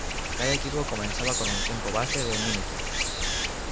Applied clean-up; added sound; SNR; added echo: none; Stream; -4 dB; none.